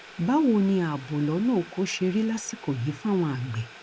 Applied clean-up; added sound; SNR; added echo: none; Boiling; 20 dB; none.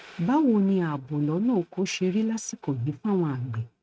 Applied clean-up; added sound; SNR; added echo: neural mask model RNNoise.